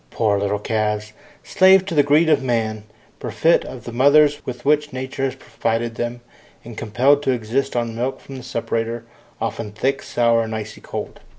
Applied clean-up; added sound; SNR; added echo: none; none; none; none.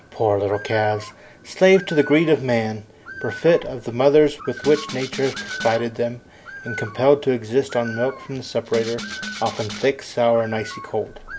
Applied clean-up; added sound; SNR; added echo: none; Rattle (instrument) + Bird; 14 dB; none.